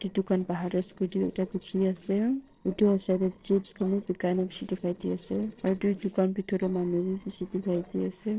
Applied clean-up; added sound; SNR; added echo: neural separator model SepFormer DNS4.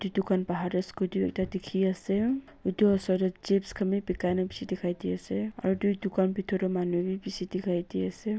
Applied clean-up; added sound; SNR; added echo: none; none; none; none.